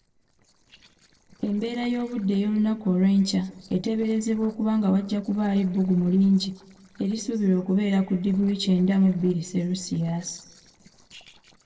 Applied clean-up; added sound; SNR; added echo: neural separator model SepFormer DNS4.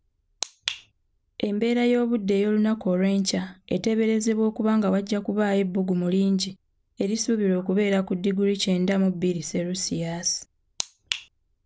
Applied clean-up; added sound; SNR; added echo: none; none; none; none.